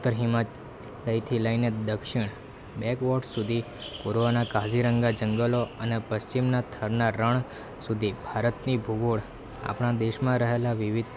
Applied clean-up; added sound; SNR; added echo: none; none; none; none.